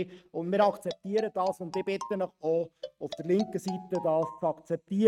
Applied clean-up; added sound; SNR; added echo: neural mask model RNNoise.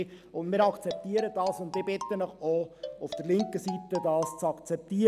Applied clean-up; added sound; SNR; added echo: none; Marimba, xylophone; 11 dB; none.